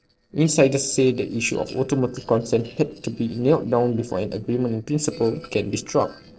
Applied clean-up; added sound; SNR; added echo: neural separator model SepFormer DNS4.